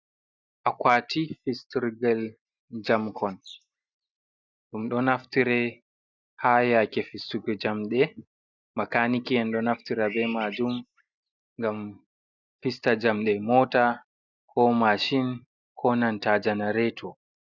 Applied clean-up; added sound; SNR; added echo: neural mask model DeepFilterNet 3.